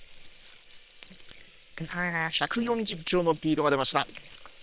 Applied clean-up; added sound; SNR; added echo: neural separator model SepFormer WHAM!.